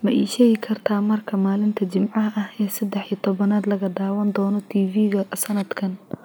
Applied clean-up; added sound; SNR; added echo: none; none; none; none.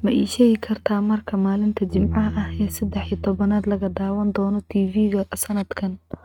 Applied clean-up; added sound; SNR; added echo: neural mask model RNNoise.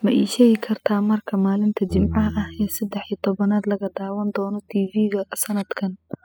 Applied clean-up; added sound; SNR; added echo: classical method spectral subtraction.